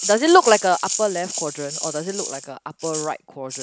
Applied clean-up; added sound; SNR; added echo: none; Rattle (instrument); 9 dB; none.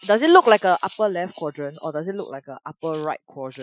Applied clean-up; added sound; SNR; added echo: classical method Wiener filter.